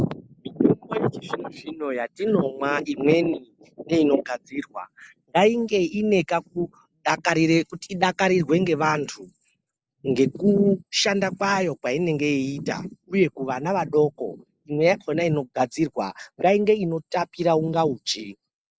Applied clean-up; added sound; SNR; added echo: none; none; none; none.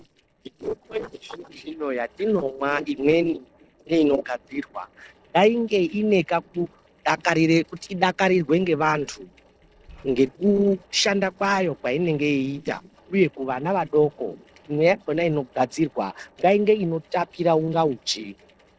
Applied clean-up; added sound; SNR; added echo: neural separator model SepFormer DNS4.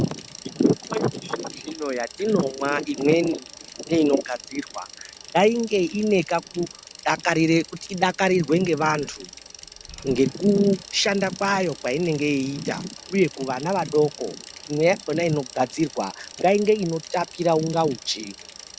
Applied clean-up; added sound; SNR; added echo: none; Bicycle; 18 dB; none.